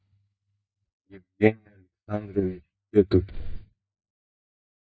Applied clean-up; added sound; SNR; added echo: neural mask model DeepFilterNet 3.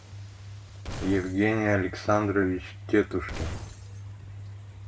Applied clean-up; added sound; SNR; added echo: none; Glass; 12 dB; none.